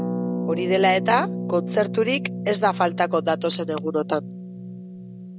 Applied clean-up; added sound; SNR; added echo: none; Harp; 6 dB; none.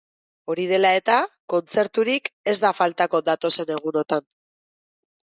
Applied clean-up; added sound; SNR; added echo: none; none; none; none.